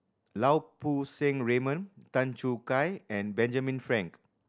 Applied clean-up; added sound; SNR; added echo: none; none; none; none.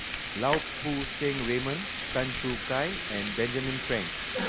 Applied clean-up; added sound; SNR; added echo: none; Frying (food); 2 dB; none.